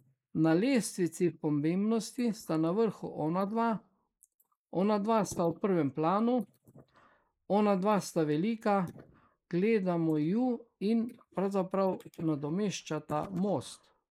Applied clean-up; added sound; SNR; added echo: neural mask model Resemble Enhance denoiser.